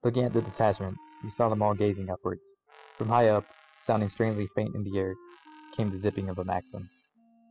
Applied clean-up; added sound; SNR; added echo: classical method spectral subtraction.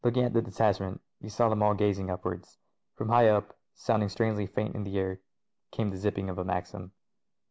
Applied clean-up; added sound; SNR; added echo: none; none; none; none.